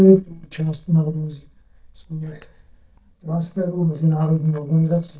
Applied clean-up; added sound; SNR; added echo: neural mask model DeepFilterNet 3.